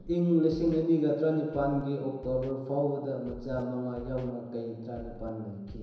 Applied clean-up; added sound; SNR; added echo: none; Scratching (performance technique); 18 dB; reverberation time 1.0 s.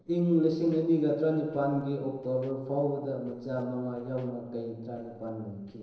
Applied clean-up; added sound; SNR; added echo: neural separator model SepFormer DNS4.